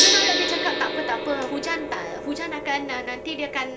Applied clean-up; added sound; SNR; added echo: none; Gong; -3 dB; none.